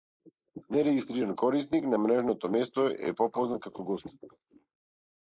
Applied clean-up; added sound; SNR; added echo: neural mask model Resemble Enhance denoiser.